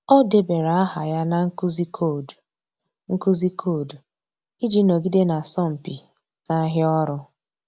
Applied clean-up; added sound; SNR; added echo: none; none; none; none.